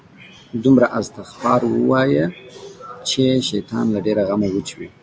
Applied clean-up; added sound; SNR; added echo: none; none; none; none.